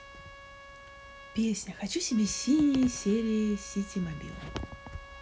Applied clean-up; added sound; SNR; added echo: none; Trumpet; 19 dB; none.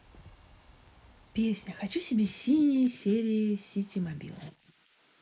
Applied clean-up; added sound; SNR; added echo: neural mask model Resemble Enhance denoiser.